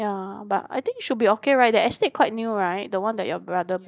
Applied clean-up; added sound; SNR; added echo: neural mask model DeepFilterNet 3.